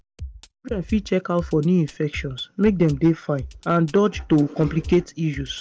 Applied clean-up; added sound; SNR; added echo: none; Drum kit; 16 dB; none.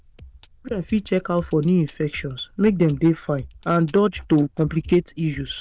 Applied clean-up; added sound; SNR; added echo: neural diffusion model UNIVERSE++.